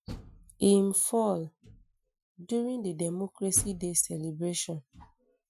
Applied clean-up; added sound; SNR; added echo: classical method Wiener filter.